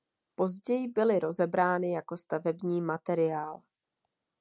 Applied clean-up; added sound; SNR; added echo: none; none; none; none.